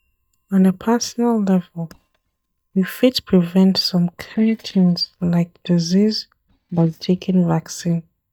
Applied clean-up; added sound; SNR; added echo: neural mask model DeepFilterNet 3.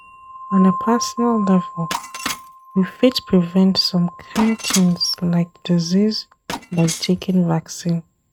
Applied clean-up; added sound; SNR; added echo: neural mask model RNNoise.